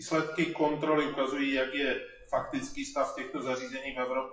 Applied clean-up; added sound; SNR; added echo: classical method WPE with log-MMSE.